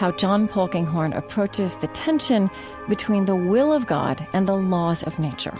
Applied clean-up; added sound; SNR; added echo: none; none; none; none.